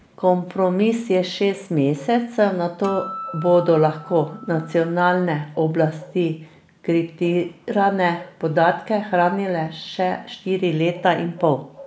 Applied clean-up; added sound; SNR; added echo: none; Acoustic guitar; 15 dB; none.